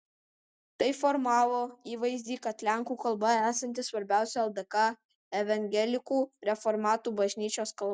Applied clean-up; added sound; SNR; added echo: none; none; none; none.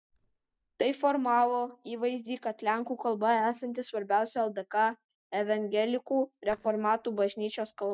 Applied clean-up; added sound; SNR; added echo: neural mask model DeepFilterNet 3.